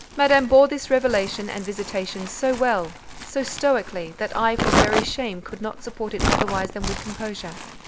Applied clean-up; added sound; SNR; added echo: none; Crumpling, crinkling; 5 dB; none.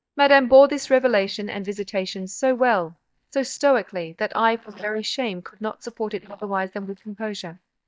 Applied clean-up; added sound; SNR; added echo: neural mask model DeepFilterNet 3.